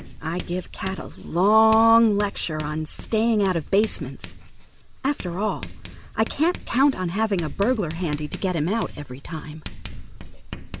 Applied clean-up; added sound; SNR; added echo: none; Writing; 12 dB; none.